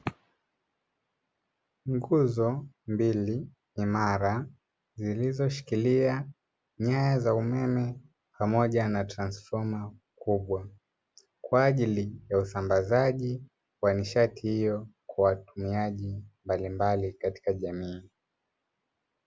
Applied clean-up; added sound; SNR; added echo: none; none; none; none.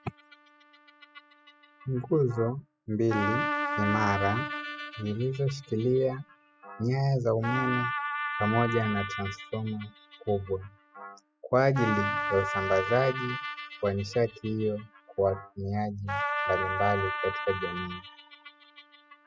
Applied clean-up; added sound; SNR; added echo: classical method spectral subtraction.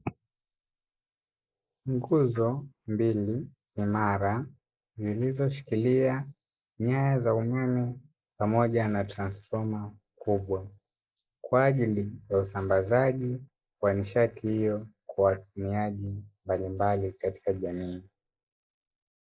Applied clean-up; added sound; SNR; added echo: neural mask model Resemble Enhance denoiser.